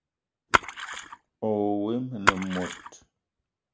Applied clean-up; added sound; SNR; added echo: none; Splash, splatter; -2 dB; none.